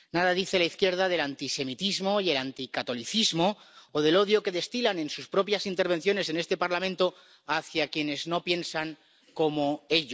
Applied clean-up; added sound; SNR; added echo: none; none; none; none.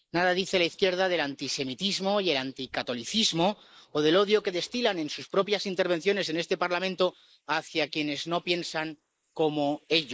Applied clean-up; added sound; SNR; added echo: neural mask model Resemble Enhance denoiser.